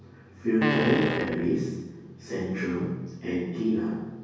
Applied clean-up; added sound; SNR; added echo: none; Fart; 2 dB; reverberation time 1.3 s.